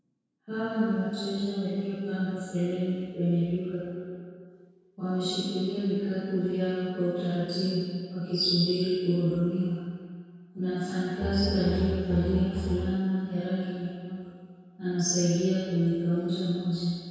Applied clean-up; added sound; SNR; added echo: none; Bowed string instrument; 4 dB; reverberation time 1.9 s.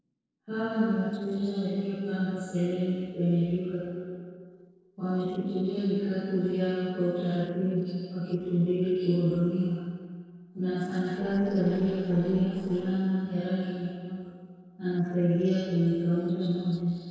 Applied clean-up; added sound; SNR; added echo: neural separator model SepFormer DNS4.